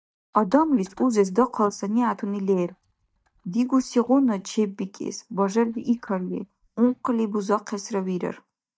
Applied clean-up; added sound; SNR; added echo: neural mask model DeepFilterNet 3.